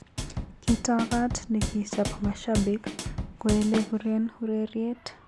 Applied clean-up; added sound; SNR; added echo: none; Drum kit; 5 dB; none.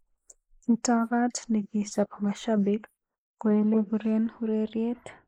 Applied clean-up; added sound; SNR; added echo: neural mask model Resemble Enhance denoiser.